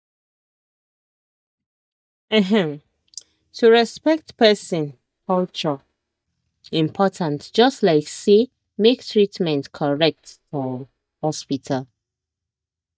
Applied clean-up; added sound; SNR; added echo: neural mask model DeepFilterNet 3.